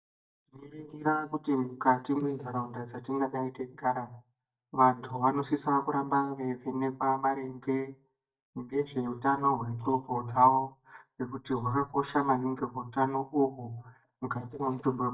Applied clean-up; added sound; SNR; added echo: neural mask model DeepFilterNet 3.